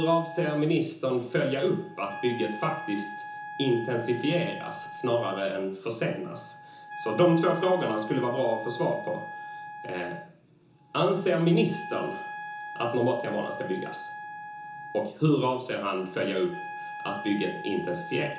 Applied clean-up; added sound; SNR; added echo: none; Wind instrument, woodwind instrument; 12 dB; reverberation time 0.7 s.